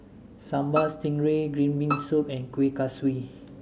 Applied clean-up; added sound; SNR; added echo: none; Bowed string instrument; 9 dB; none.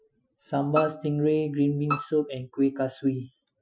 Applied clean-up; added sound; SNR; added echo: classical method Wiener filter.